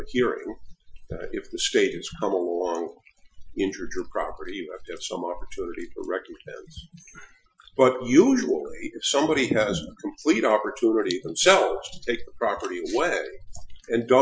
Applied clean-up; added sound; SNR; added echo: classical method Wiener filter.